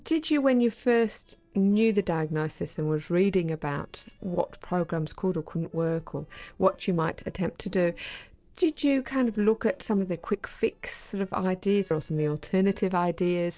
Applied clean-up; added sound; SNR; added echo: neural separator model SepFormer DNS4.